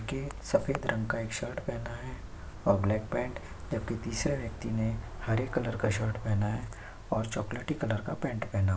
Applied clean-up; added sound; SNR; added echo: none; none; none; none.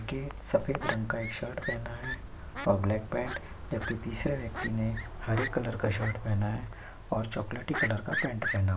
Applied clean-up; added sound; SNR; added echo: none; Fowl; 9 dB; none.